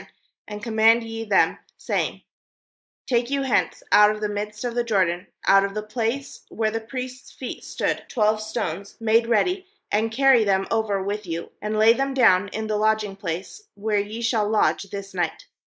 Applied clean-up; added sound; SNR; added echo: neural mask model Resemble Enhance denoiser.